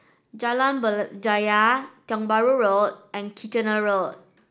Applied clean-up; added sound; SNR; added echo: none; none; none; none.